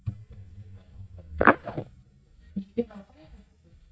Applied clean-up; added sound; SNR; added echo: neural mask model DeepFilterNet 3.